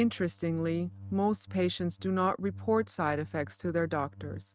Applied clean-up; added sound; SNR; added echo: neural mask model RNNoise.